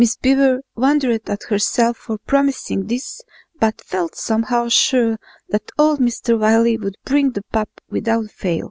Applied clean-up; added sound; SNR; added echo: none; none; none; none.